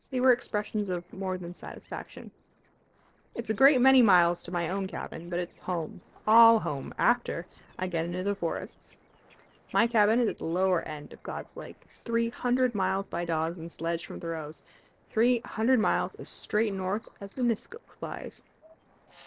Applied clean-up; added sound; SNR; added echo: neural separator model SepFormer DNS4.